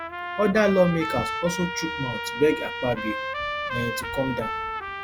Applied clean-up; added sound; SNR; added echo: none; Trumpet; 5 dB; none.